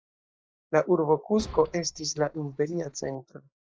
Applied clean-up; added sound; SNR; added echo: neural mask model DeepFilterNet 3.